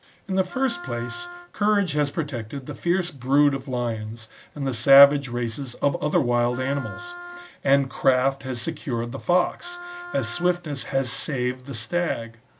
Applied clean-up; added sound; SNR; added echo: none; Wind instrument, woodwind instrument; 16 dB; none.